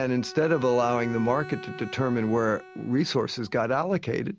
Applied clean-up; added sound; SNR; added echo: none; Bowed string instrument; 16 dB; none.